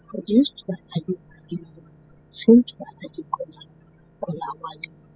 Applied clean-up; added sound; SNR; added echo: classical method spectral subtraction.